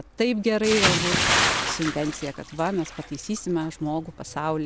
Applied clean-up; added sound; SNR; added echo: none; Bathtub (filling or washing) / Splash, splatter; 1 dB; none.